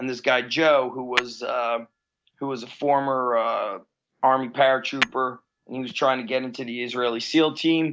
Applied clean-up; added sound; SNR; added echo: none; Tap / Hammer; 10 dB; none.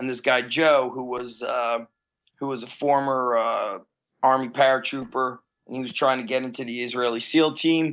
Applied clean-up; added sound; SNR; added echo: neural separator model SepFormer DNS4.